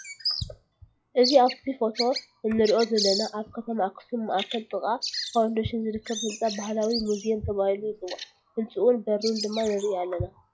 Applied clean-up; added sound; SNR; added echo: classical method log-MMSE.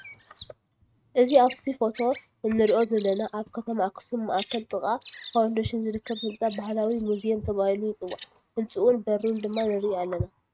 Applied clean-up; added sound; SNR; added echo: neural mask model RNNoise.